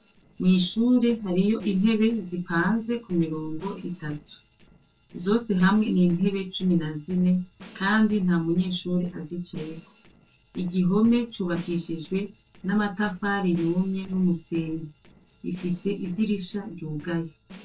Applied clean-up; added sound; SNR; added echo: neural separator model SepFormer DNS4.